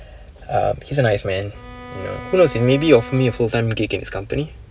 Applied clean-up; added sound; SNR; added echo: none; Bowed string instrument; 17 dB; none.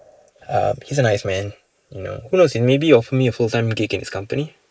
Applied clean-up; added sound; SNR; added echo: neural mask model Resemble Enhance denoiser.